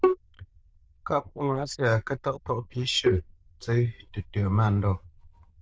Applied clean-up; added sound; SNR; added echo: neural diffusion model UNIVERSE++.